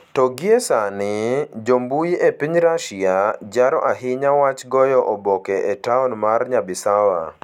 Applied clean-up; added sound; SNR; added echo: none; none; none; none.